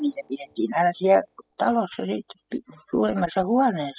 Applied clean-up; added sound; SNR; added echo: classical method spectral subtraction.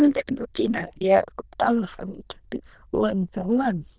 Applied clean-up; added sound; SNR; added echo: neural diffusion model UNIVERSE++.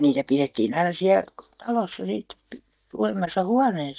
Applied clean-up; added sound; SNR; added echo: neural mask model DeepFilterNet 3.